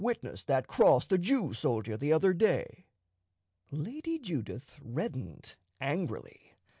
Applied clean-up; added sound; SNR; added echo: none; none; none; none.